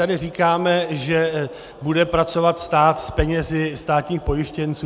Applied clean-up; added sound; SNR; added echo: none; none; none; none.